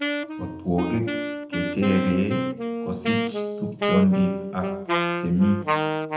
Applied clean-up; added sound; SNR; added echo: none; Wind instrument, woodwind instrument; 2 dB; reverberation time 0.8 s.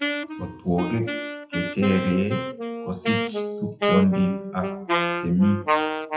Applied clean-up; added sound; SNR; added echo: classical method WPE with log-MMSE.